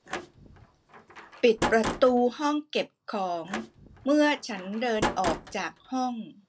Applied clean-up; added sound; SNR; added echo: none; Slam; 8 dB; none.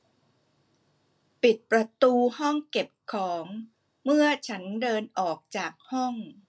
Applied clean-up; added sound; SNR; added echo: none; none; none; none.